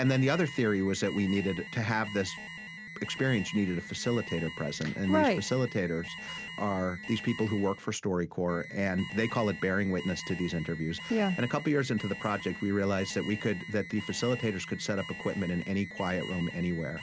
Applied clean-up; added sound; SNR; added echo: none; Alarm; 12 dB; none.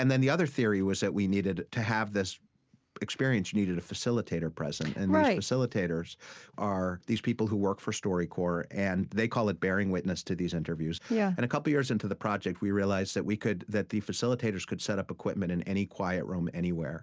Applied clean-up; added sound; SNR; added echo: none; none; none; none.